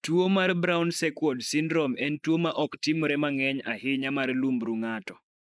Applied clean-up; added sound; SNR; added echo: neural mask model Resemble Enhance denoiser.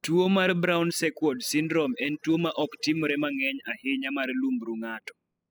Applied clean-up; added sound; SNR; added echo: classical method spectral subtraction.